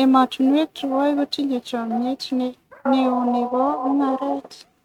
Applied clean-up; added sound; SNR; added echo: neural mask model RNNoise.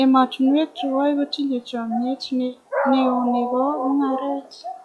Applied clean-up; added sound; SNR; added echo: classical method log-MMSE.